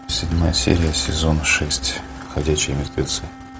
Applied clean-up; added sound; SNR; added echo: none; Wind instrument, woodwind instrument; 18 dB; none.